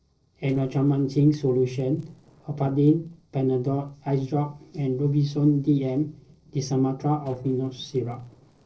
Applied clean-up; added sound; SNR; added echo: neural separator model SepFormer DNS4.